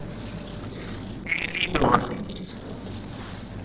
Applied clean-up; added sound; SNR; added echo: neural separator model SepFormer DNS4.